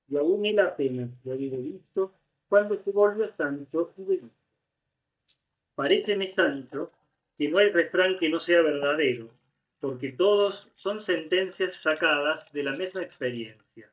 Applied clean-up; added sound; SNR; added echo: neural mask model DeepFilterNet 3.